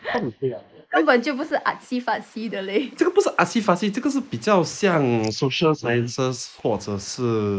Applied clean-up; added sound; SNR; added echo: neural mask model Resemble Enhance denoiser.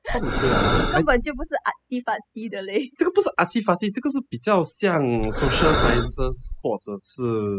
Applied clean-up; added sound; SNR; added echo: classical method spectral subtraction.